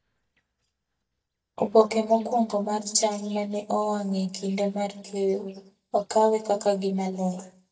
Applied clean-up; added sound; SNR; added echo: neural mask model DeepFilterNet 3.